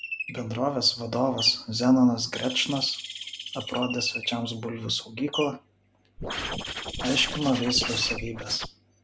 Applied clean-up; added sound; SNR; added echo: none; Scratching (performance technique) + Bird; 9 dB; none.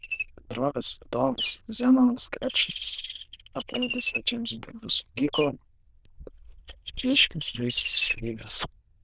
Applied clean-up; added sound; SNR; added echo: neural diffusion model UNIVERSE++.